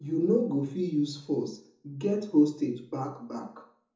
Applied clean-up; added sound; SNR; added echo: none; none; none; reverberation time 0.6 s.